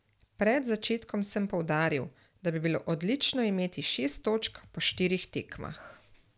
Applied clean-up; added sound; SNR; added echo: none; none; none; none.